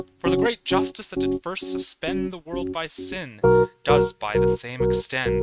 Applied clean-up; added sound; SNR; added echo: neural mask model RNNoise.